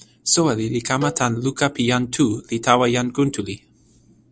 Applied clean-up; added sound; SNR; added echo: none; Cowbell; 17 dB; none.